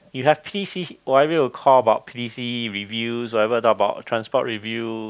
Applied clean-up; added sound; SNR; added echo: none; none; none; none.